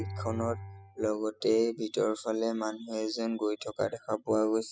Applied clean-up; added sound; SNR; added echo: classical method spectral subtraction.